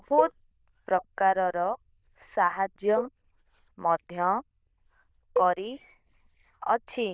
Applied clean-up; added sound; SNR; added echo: neural diffusion model UNIVERSE++.